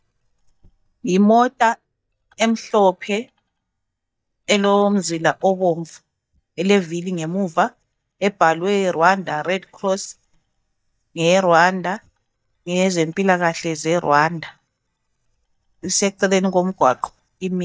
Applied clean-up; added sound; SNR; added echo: neural mask model DeepFilterNet 3.